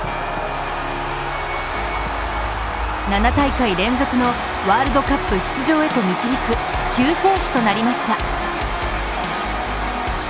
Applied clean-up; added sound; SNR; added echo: none; none; none; none.